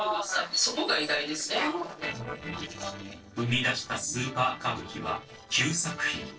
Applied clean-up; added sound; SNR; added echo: neural separator model SepFormer DNS4.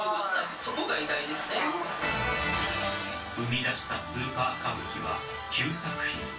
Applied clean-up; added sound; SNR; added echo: none; Organ; 19 dB; reverberation time 0.2 s.